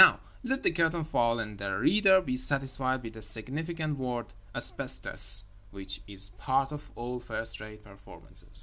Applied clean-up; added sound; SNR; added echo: none; none; none; none.